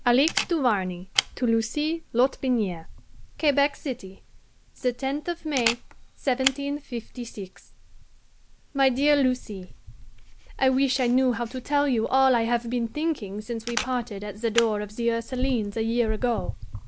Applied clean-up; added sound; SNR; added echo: none; Camera; 10 dB; none.